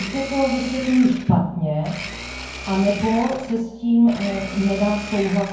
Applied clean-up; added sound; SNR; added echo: none; Domestic sounds, home sounds; 13 dB; reverberation time 0.9 s.